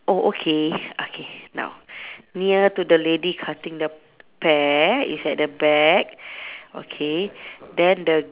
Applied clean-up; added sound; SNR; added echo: none; none; none; none.